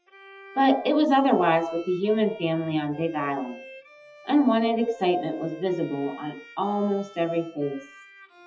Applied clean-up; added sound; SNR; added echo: classical method WPE with log-MMSE.